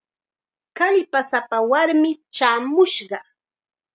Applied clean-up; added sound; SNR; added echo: none; none; none; none.